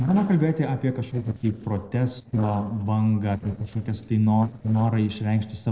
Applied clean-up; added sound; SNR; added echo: neural separator model SepFormer DNS4.